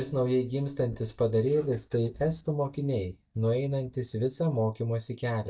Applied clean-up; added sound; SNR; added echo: neural mask model DeepFilterNet 3.